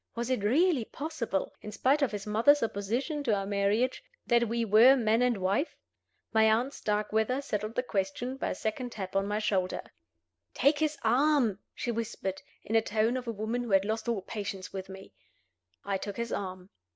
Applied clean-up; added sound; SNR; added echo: none; none; none; none.